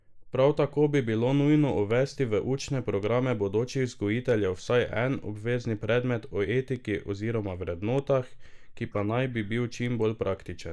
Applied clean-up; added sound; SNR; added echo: neural mask model Resemble Enhance denoiser.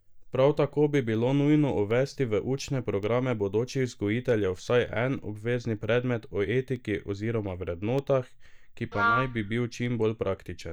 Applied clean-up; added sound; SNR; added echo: neural mask model DeepFilterNet 3.